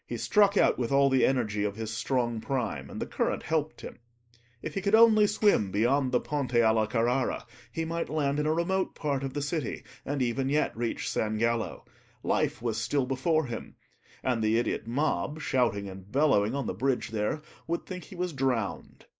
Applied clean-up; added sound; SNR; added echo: neural mask model Resemble Enhance denoiser.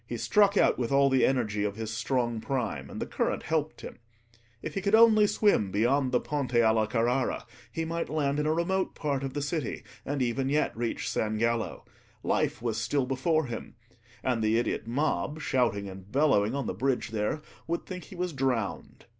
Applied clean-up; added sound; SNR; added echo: none; none; none; none.